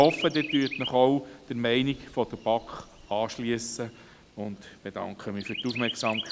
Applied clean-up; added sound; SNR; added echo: none; Chirp, tweet; 12 dB; none.